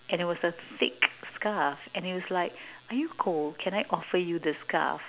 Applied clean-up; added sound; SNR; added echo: none; none; none; none.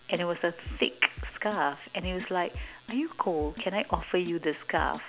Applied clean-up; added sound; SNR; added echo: none; Drum kit; 13 dB; none.